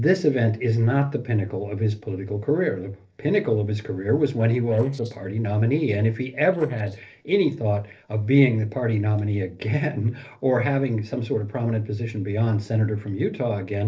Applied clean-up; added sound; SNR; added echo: neural separator model SepFormer DNS4.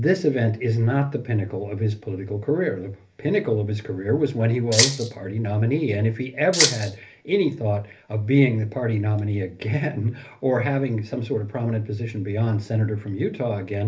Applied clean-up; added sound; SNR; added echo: none; Rattle (instrument); -1 dB; reverberation time 0.3 s.